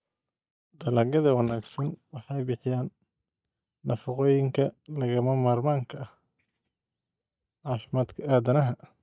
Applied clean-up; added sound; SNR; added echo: neural mask model DeepFilterNet 3.